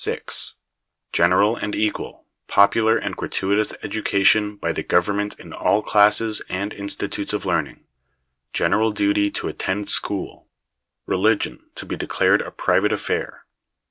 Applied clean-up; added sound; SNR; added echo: none; none; none; none.